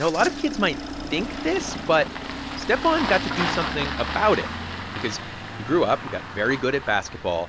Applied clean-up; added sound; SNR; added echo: none; Engine starting; 6 dB; none.